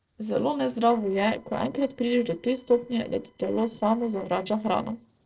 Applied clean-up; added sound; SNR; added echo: neural separator model SepFormer DNS4.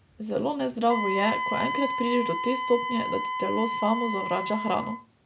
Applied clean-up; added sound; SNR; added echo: none; Wind instrument, woodwind instrument; 3 dB; none.